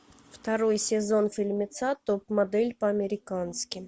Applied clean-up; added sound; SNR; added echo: none; none; none; none.